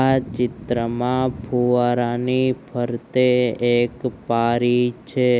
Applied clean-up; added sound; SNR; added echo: none; none; none; none.